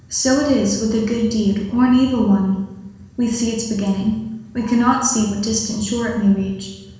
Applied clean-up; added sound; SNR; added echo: none; none; none; reverberation time 1.1 s.